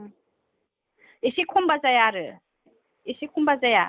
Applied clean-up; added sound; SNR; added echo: neural mask model Resemble Enhance denoiser.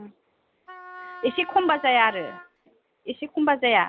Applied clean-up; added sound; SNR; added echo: none; Wind instrument, woodwind instrument; 17 dB; none.